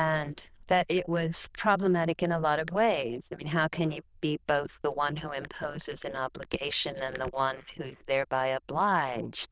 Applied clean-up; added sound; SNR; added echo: neural diffusion model UNIVERSE++.